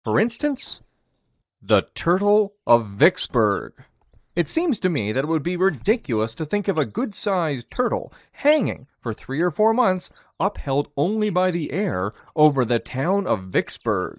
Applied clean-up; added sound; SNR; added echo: neural mask model DeepFilterNet 3.